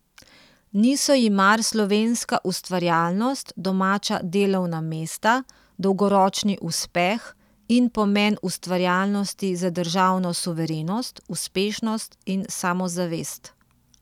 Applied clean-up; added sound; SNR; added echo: none; none; none; none.